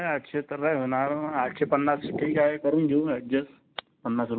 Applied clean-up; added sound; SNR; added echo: none; none; none; none.